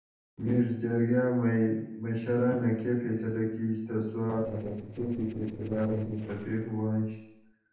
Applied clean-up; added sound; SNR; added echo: neural separator model SepFormer DNS4.